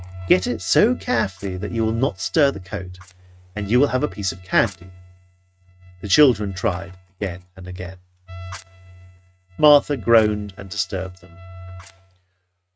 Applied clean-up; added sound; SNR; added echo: neural mask model RNNoise.